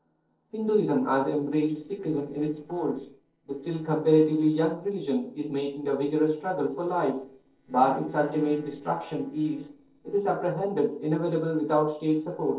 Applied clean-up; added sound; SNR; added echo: neural separator model SepFormer DNS4.